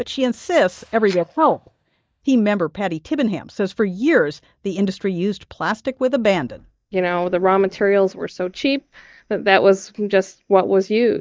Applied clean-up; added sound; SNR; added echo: neural mask model DeepFilterNet 3.